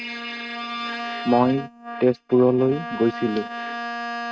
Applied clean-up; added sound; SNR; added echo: neural mask model RNNoise.